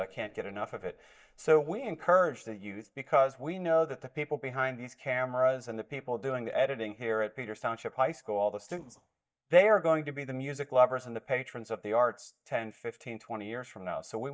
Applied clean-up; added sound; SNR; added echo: neural mask model DeepFilterNet 3.